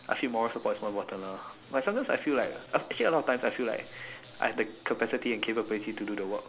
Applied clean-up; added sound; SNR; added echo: none; none; none; none.